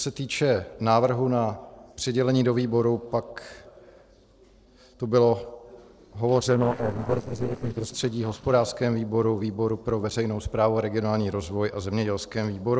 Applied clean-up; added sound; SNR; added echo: neural separator model SepFormer DNS4.